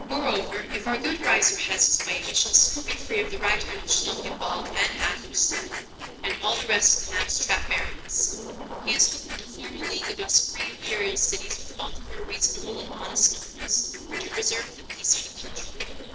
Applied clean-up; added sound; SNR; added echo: neural separator model SepFormer DNS4.